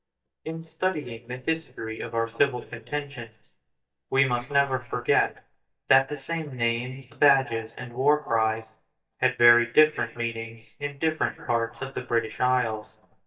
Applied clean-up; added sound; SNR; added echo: neural mask model DeepFilterNet 3.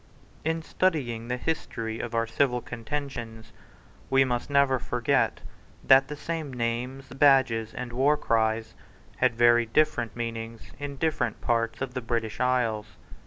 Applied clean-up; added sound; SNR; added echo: none; none; none; none.